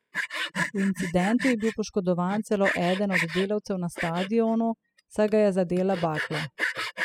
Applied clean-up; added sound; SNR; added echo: classical method spectral subtraction.